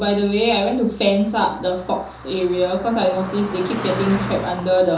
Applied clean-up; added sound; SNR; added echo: none; Car passing by; 13 dB; reverberation time 0.6 s.